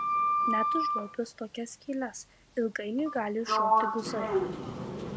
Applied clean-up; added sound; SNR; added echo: none; Sliding door; -4 dB; none.